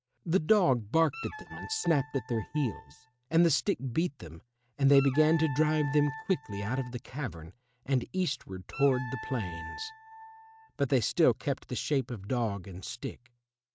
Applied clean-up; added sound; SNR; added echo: neural mask model RNNoise.